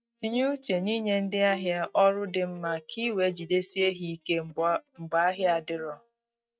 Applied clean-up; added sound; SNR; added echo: neural mask model DeepFilterNet 3.